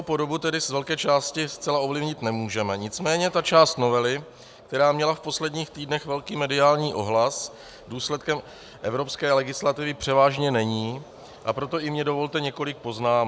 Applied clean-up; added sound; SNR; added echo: none; none; none; none.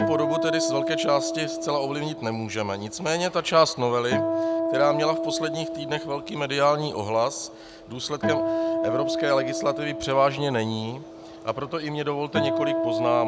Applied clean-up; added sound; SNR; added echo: none; Acoustic guitar; 2 dB; none.